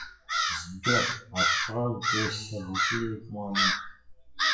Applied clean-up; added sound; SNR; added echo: classical method WPE with log-MMSE.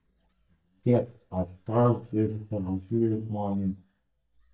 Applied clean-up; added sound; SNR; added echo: neural mask model DeepFilterNet 3.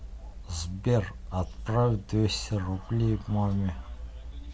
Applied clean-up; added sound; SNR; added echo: none; none; none; none.